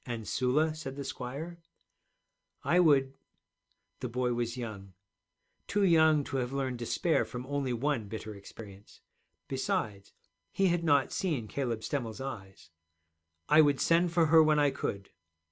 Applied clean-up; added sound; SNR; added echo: none; none; none; none.